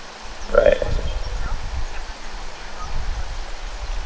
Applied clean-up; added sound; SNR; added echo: none; Bird / Dog; -1 dB; none.